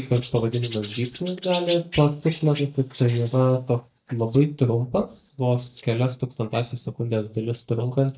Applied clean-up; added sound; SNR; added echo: neural mask model DeepFilterNet 3.